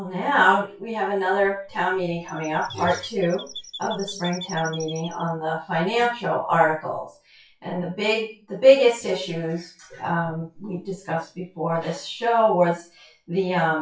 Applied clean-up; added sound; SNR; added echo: classical method WPE with log-MMSE.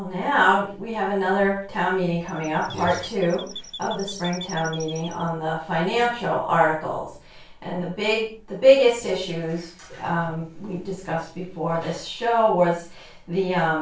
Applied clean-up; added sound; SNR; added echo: none; Chirp, tweet; 16 dB; reverberation time 0.3 s.